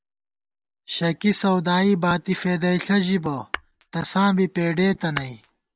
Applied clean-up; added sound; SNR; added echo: none; Tap / Glass; 13 dB; none.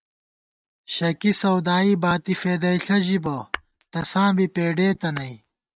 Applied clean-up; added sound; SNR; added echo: neural mask model RNNoise.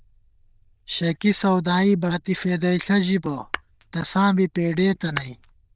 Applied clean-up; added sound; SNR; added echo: neural diffusion model UNIVERSE++.